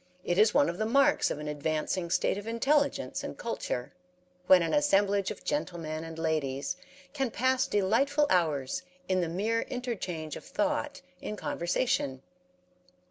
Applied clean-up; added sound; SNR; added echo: none; none; none; none.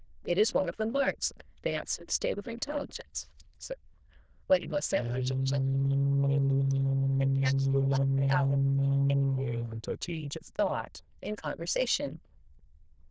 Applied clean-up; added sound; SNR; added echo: neural diffusion model UNIVERSE++.